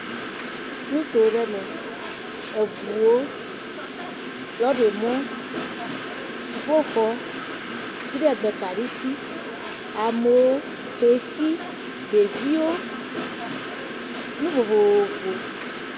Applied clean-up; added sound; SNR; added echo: none; Train; 8 dB; none.